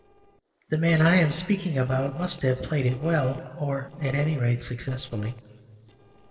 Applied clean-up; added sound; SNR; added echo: neural separator model SepFormer DNS4.